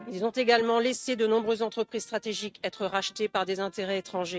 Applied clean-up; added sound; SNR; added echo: neural mask model RNNoise.